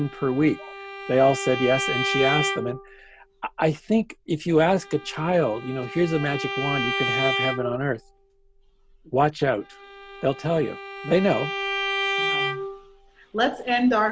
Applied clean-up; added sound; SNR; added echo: none; Bowed string instrument; 6 dB; none.